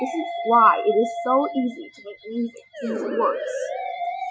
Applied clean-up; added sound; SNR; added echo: classical method Wiener filter.